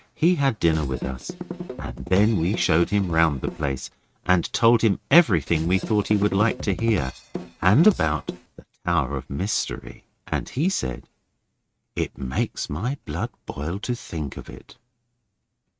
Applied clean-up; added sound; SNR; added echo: neural mask model RNNoise.